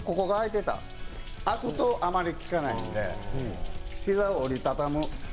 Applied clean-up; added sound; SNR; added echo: none; Thunder; 7 dB; none.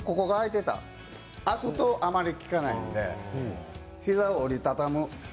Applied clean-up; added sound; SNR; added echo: none; none; none; none.